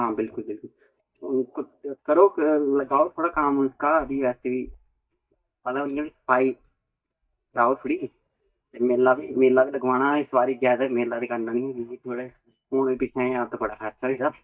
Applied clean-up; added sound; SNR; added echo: neural mask model DeepFilterNet 3.